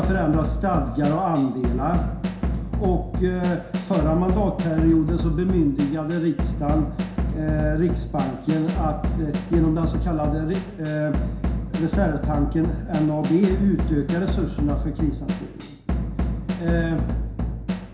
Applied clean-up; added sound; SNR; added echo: none; Drum / Drum kit; 2 dB; reverberation time 0.7 s.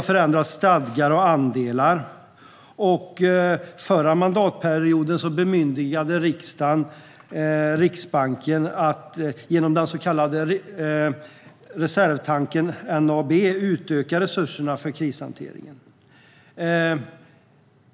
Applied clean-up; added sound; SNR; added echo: none; none; none; none.